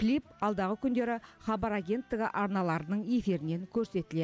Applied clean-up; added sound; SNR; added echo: none; none; none; none.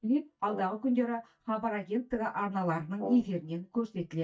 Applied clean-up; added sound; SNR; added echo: neural mask model DeepFilterNet 3.